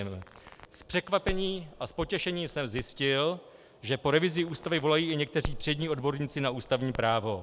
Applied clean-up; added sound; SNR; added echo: none; Crackle; 12 dB; none.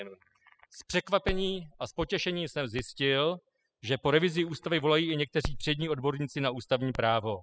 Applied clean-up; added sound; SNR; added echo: classical method spectral subtraction.